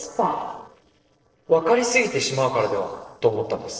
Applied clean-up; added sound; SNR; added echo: neural separator model SepFormer DNS4.